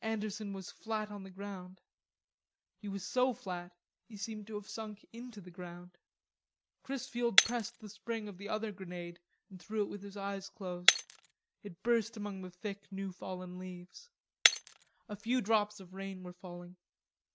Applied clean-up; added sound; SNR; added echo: neural mask model RNNoise.